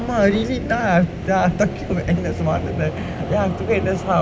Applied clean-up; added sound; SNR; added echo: none; none; none; none.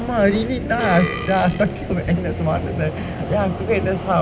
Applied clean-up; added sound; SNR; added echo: none; Burping, eructation; 10 dB; none.